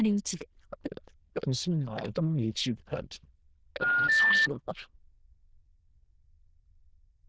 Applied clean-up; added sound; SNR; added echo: neural diffusion model UNIVERSE++.